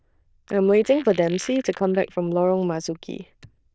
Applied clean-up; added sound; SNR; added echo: neural diffusion model UNIVERSE++.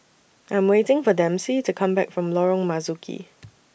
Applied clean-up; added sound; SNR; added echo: none; none; none; none.